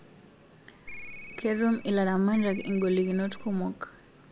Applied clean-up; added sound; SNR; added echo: none; Ringtone; 11 dB; none.